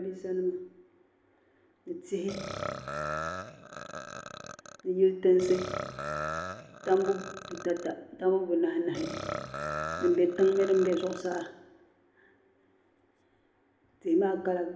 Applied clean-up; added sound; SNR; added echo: none; Burping, eructation; 8 dB; reverberation time 0.9 s.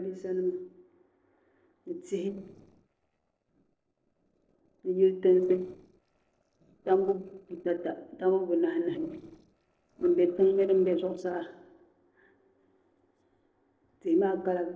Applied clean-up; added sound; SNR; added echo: neural separator model SepFormer DNS4.